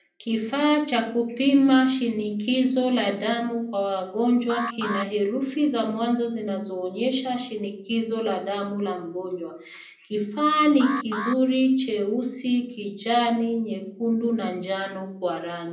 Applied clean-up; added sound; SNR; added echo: none; Alarm; 11 dB; reverberation time 0.6 s.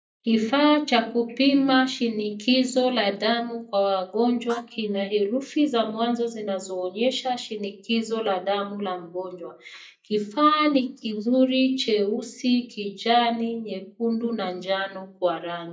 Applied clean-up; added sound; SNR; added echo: neural mask model DeepFilterNet 3.